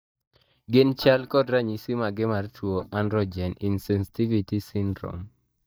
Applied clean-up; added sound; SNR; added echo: neural mask model DeepFilterNet 3.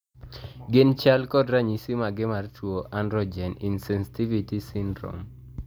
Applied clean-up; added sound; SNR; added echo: none; none; none; none.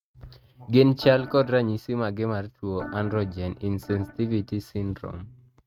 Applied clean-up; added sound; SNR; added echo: neural mask model RNNoise.